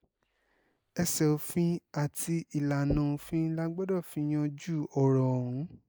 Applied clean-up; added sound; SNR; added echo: neural mask model DeepFilterNet 3.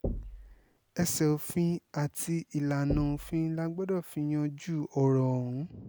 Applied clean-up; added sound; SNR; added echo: none; Knock; 12 dB; none.